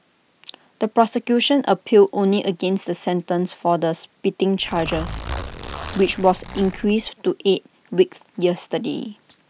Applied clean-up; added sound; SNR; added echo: none; Zipper (clothing); 10 dB; none.